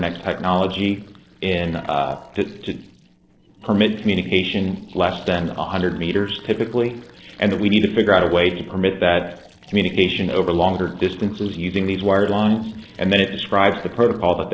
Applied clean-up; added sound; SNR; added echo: neural separator model SepFormer DNS4.